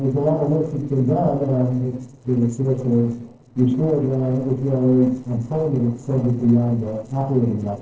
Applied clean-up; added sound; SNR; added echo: neural separator model SepFormer DNS4.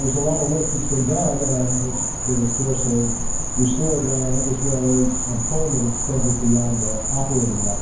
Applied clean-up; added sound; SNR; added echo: none; Insect; 1 dB; reverberation time 0.9 s.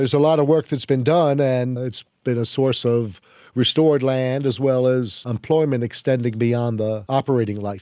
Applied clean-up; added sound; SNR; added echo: none; none; none; none.